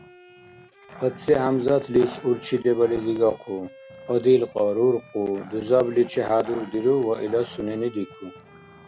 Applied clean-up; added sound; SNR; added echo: none; Growling + Bowed string instrument; 20 dB; none.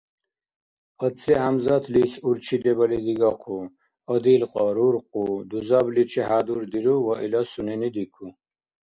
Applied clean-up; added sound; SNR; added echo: none; none; none; none.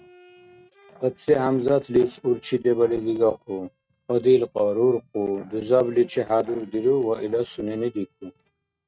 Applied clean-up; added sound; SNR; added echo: neural mask model RNNoise.